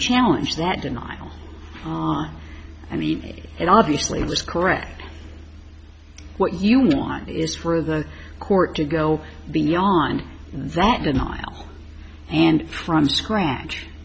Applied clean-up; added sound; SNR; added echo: none; none; none; none.